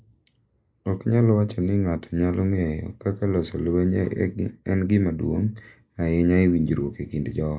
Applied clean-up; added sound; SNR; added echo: neural mask model Resemble Enhance denoiser.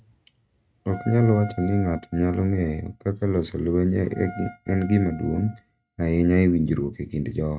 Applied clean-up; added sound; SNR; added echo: neural mask model RNNoise.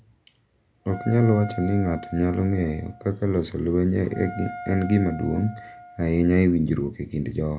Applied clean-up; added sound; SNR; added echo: none; Wind instrument, woodwind instrument; 16 dB; none.